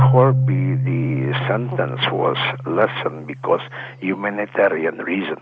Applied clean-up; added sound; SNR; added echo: none; Marimba, xylophone; 1 dB; none.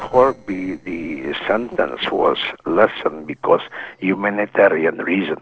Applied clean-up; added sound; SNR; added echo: neural separator model SepFormer DNS4.